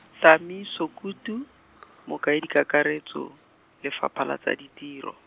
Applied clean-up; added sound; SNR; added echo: none; none; none; none.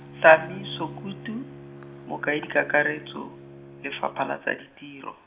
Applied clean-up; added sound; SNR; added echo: none; Bowed string instrument; 17 dB; reverberation time 0.6 s.